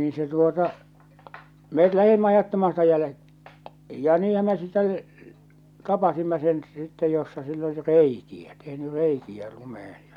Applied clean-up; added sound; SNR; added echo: none; none; none; none.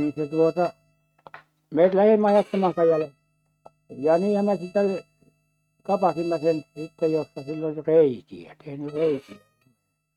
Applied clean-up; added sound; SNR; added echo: neural mask model RNNoise.